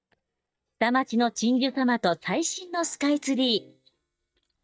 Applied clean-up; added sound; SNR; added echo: neural mask model DeepFilterNet 3.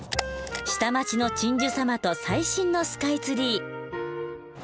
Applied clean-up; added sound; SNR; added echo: none; none; none; none.